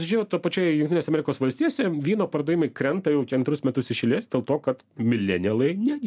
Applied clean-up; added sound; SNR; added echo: none; none; none; none.